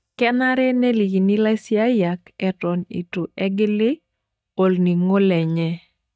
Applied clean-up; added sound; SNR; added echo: neural mask model DeepFilterNet 3.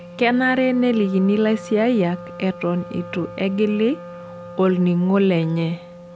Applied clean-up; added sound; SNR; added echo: none; Wind instrument, woodwind instrument; 16 dB; none.